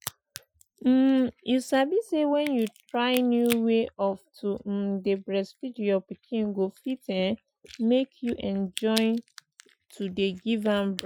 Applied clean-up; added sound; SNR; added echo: classical method Wiener filter.